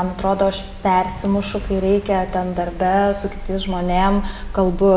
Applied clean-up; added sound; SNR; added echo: none; none; none; none.